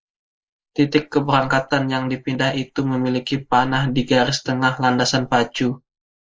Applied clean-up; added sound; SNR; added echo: neural mask model Resemble Enhance denoiser.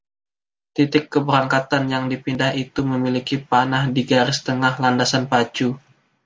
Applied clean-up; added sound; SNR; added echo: none; none; none; none.